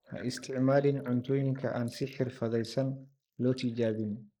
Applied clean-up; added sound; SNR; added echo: neural mask model Resemble Enhance denoiser.